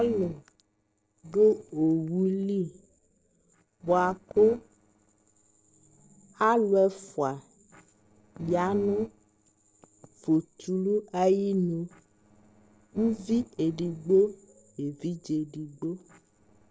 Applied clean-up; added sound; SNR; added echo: neural separator model SepFormer DNS4.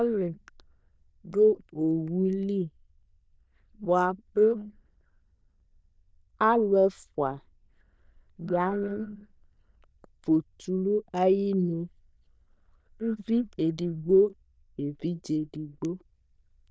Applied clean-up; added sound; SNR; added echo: neural diffusion model UNIVERSE++.